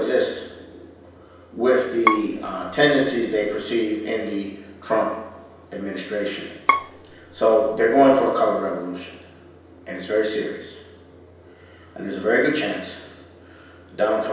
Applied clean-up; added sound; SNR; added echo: none; Bowed string instrument; 4 dB; reverberation time 0.9 s.